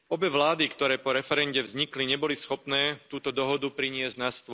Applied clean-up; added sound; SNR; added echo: none; none; none; none.